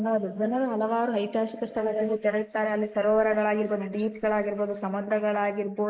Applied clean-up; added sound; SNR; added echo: neural mask model Resemble Enhance denoiser.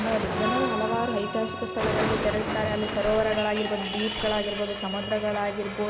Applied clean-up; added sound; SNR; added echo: none; Explosion + Accordion; 4 dB; none.